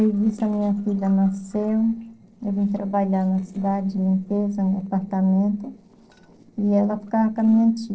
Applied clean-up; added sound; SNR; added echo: neural separator model SepFormer DNS4.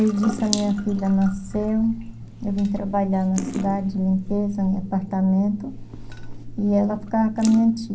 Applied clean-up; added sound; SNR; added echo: none; Drip / Sink (filling or washing) / Water tap, faucet; 12 dB; reverberation time 0.3 s.